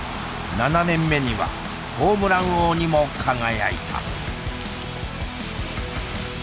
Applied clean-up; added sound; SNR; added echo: none; Dog; 17 dB; none.